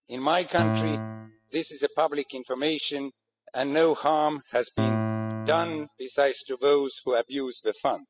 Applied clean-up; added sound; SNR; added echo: classical method spectral subtraction.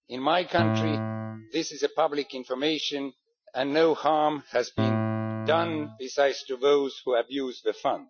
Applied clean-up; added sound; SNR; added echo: classical method Wiener filter.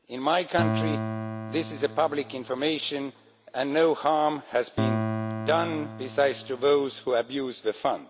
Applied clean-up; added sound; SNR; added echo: none; Piano; 7 dB; none.